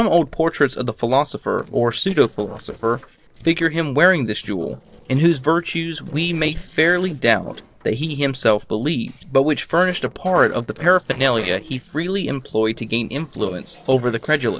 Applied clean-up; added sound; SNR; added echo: neural separator model SepFormer DNS4.